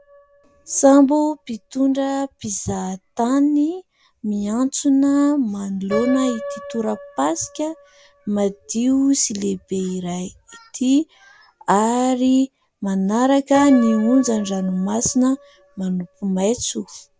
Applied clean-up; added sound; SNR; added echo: none; Piano; 16 dB; none.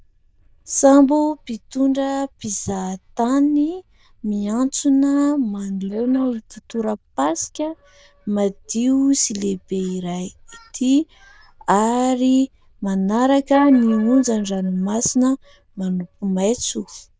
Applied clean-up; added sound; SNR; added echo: neural diffusion model UNIVERSE++.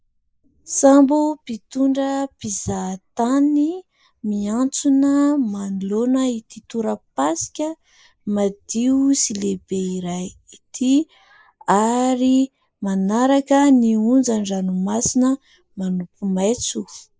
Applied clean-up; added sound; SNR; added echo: neural mask model Resemble Enhance denoiser.